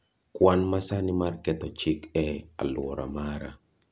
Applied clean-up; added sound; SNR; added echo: none; none; none; none.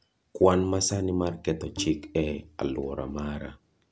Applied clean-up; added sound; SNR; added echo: none; Bowed string instrument; 15 dB; none.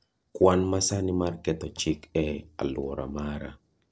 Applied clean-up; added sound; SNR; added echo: neural separator model SepFormer DNS4.